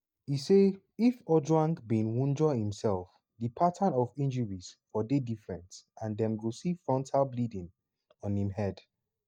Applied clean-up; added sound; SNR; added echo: neural mask model DeepFilterNet 3.